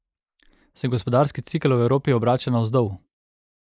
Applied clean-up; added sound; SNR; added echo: neural mask model Resemble Enhance denoiser.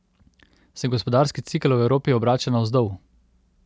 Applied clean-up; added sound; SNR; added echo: none; none; none; none.